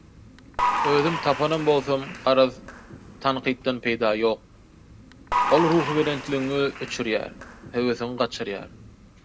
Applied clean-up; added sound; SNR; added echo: none; Applause / Crowd; 7 dB; none.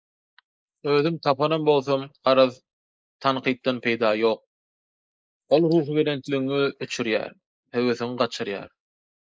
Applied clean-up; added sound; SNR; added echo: neural mask model Resemble Enhance denoiser.